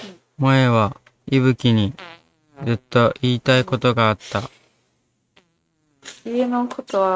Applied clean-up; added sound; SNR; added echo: neural mask model RNNoise.